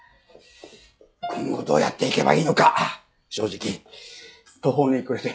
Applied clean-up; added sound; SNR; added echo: classical method log-MMSE.